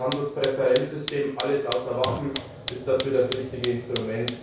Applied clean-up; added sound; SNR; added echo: none; Fire; 10 dB; reverberation time 0.6 s.